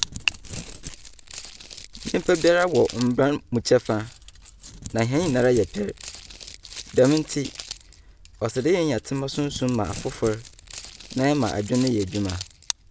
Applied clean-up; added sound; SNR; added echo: none; Crumpling, crinkling; 15 dB; none.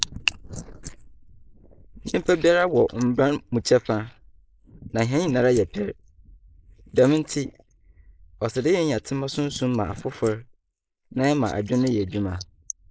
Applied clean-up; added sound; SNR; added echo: neural mask model Resemble Enhance denoiser.